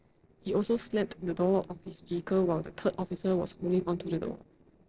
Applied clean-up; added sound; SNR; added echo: neural separator model SepFormer DNS4.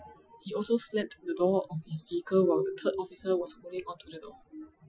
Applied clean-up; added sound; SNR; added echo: classical method Wiener filter.